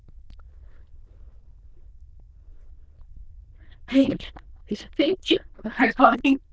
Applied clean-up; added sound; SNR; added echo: neural diffusion model UNIVERSE++.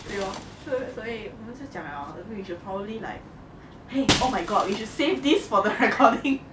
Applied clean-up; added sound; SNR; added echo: none; Shatter; 9 dB; none.